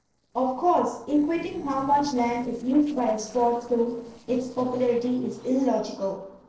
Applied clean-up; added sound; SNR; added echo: neural separator model SepFormer DNS4.